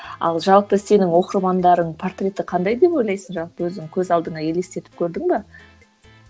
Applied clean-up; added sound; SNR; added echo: none; none; none; none.